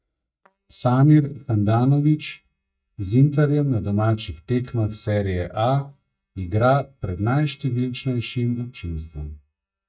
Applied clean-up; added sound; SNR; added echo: neural mask model DeepFilterNet 3.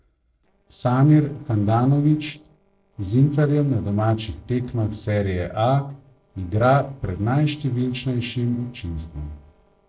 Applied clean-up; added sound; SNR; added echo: neural separator model SepFormer DNS4.